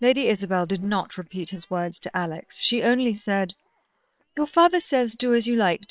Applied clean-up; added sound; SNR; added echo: neural separator model SepFormer WHAM!.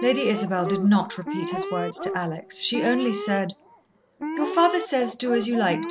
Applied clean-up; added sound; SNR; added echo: none; Dog + Alarm; 7 dB; none.